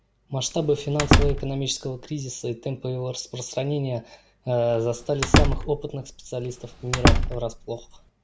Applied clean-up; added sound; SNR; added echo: none; Slam; -4 dB; none.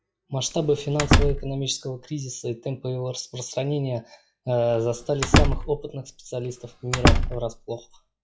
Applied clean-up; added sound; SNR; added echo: classical method log-MMSE.